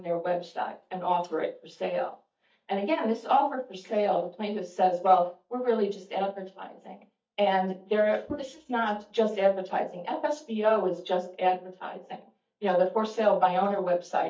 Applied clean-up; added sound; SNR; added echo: neural mask model DeepFilterNet 3.